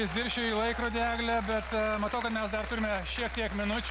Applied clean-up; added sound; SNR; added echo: none; Bird vocalization, bird call, bird song; 11 dB; reverberation time 1.0 s.